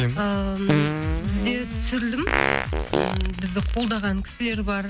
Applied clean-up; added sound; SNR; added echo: none; Fart; 2 dB; none.